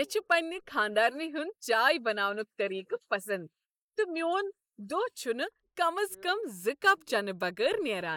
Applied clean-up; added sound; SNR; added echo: neural mask model Resemble Enhance denoiser.